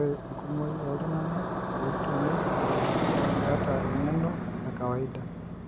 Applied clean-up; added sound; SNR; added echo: none; Motorcycle; -3 dB; none.